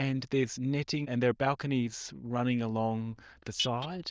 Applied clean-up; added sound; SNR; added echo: neural diffusion model UNIVERSE++.